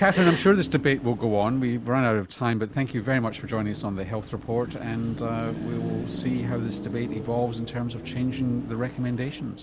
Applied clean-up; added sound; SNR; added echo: none; Car passing by / Traffic noise, roadway noise / Engine; 10 dB; none.